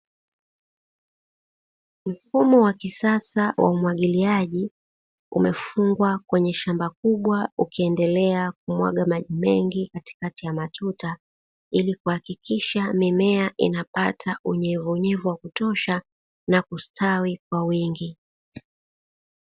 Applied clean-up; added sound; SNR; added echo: none; none; none; none.